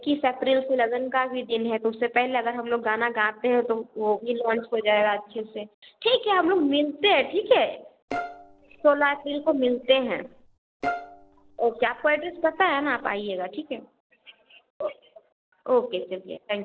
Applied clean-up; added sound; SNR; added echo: neural separator model SepFormer DNS4.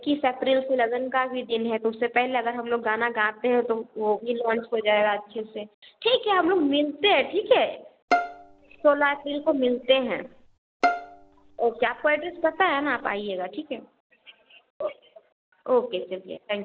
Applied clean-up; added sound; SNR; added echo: none; Bowed string instrument; 7 dB; none.